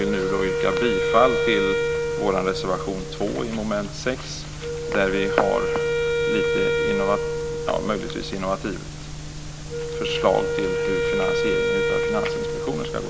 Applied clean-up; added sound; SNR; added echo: none; Wind instrument, woodwind instrument; -1 dB; none.